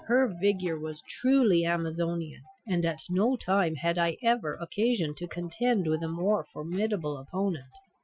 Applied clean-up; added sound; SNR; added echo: classical method Wiener filter.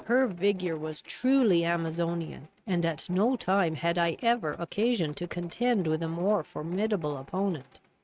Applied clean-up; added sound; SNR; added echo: neural mask model RNNoise.